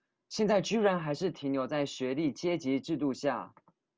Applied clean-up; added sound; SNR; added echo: none; none; none; none.